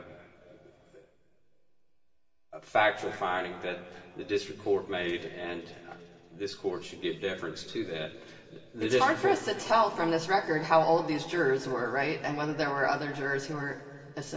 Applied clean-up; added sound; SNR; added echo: none; none; none; reverberation time 2.8 s.